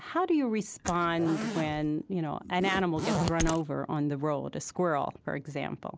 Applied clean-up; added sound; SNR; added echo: none; Zipper (clothing); 5 dB; none.